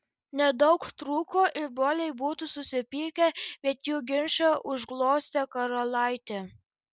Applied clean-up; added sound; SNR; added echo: none; none; none; none.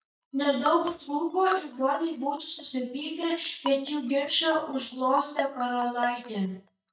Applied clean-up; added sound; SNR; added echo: neural mask model DeepFilterNet 3.